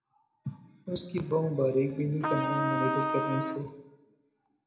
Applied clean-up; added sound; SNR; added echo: none; Trumpet; -1 dB; reverberation time 0.6 s.